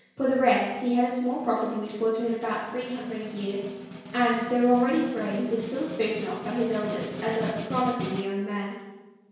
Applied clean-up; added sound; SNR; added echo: none; Snare drum; 13 dB; reverberation time 1.0 s.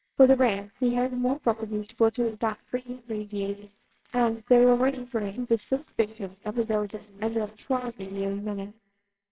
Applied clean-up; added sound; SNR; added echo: neural separator model SepFormer WHAMR!.